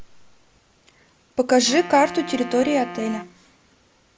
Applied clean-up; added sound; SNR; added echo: none; Wind instrument, woodwind instrument; 14 dB; none.